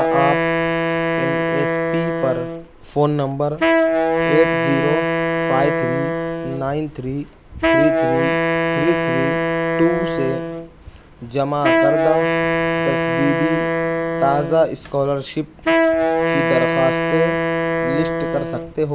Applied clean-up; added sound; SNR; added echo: none; Wind instrument, woodwind instrument; -3 dB; none.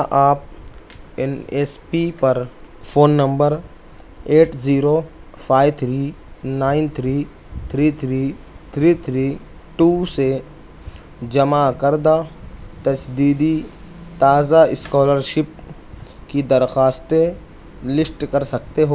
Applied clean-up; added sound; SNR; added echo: none; none; none; none.